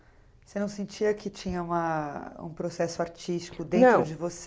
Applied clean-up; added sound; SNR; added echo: none; none; none; none.